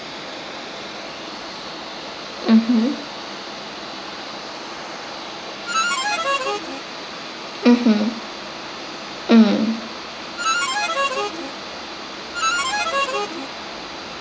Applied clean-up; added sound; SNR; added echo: none; Harmonica; -1 dB; none.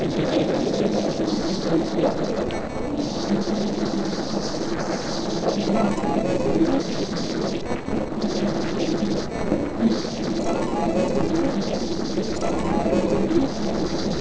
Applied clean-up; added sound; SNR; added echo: neural separator model SepFormer DNS4.